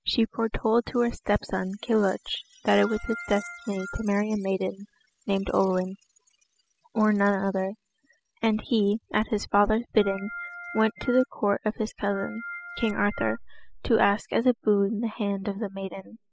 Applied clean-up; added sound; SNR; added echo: classical method spectral subtraction.